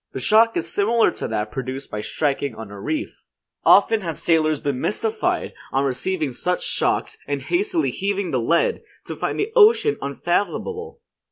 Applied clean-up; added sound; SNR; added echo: none; none; none; none.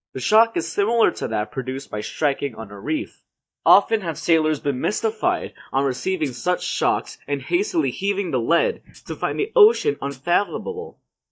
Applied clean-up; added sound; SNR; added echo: neural mask model DeepFilterNet 3.